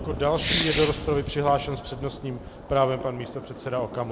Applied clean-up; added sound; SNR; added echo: none; Fireworks; 7 dB; none.